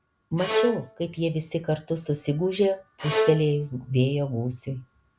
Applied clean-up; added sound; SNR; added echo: none; Bowed string instrument; 5 dB; none.